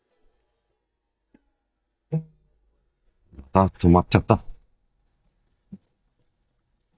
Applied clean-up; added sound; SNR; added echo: neural mask model DeepFilterNet 3.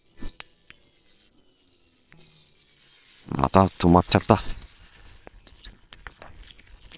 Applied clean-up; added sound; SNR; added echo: neural separator model SepFormer WHAMR!.